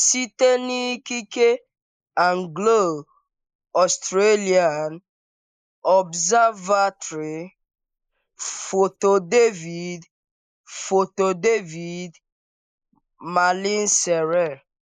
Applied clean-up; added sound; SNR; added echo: neural mask model Resemble Enhance denoiser.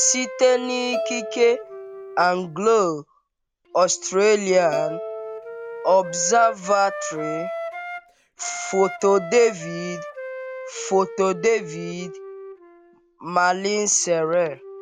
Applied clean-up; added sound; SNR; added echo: none; Bowed string instrument + Wind instrument, woodwind instrument; 11 dB; none.